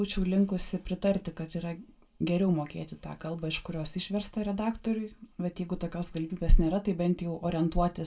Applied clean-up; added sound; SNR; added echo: none; none; none; reverberation time 0.2 s.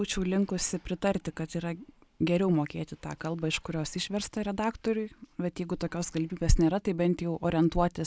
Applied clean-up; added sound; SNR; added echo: none; none; none; none.